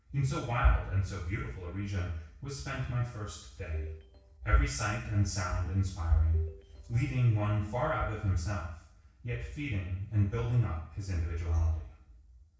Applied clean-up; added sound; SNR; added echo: neural separator model SepFormer DNS4.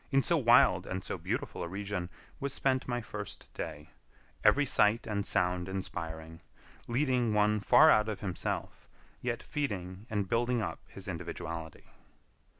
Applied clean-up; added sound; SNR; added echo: none; none; none; none.